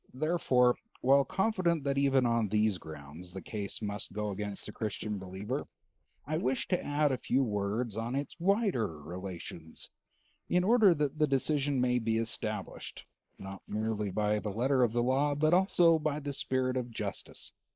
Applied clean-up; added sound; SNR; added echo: neural mask model Resemble Enhance denoiser.